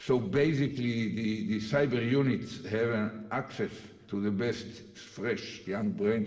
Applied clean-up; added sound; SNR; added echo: neural separator model SepFormer DNS4.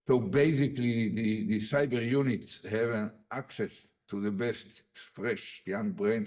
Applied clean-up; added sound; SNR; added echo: neural mask model DeepFilterNet 3.